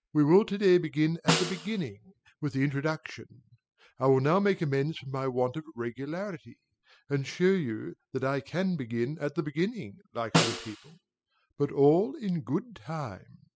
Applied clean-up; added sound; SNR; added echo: classical method spectral subtraction.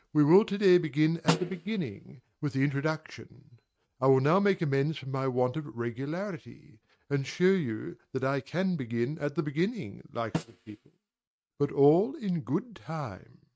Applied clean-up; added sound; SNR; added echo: neural mask model RNNoise.